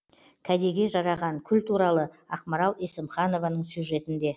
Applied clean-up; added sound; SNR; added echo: none; none; none; none.